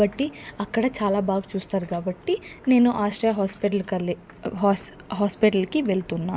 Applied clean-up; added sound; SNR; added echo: none; none; none; none.